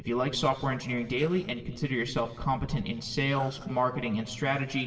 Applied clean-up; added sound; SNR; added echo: neural separator model SepFormer DNS4.